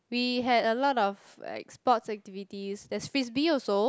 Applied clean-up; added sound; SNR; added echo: none; none; none; none.